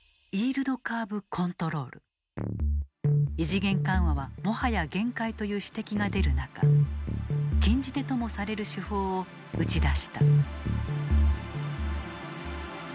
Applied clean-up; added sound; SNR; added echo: none; none; none; none.